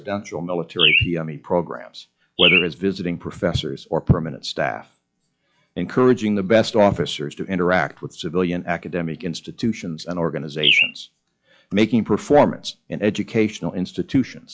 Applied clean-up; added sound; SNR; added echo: classical method log-MMSE.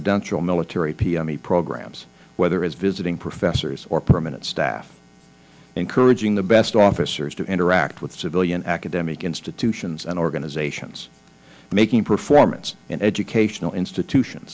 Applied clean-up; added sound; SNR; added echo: none; none; none; none.